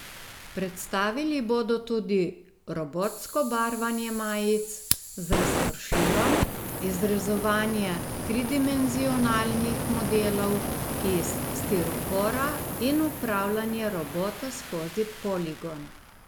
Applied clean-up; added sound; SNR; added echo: none; Fire; 4 dB; none.